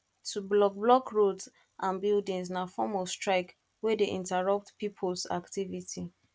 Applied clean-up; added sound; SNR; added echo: none; none; none; none.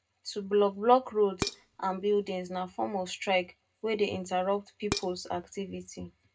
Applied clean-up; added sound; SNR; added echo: none; Dishes, pots, and pans; 8 dB; reverberation time 0.2 s.